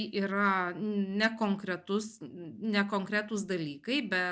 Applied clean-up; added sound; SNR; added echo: none; none; none; none.